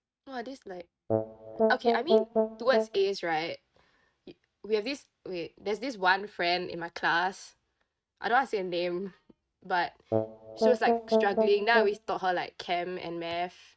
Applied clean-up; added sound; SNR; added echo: neural mask model RNNoise.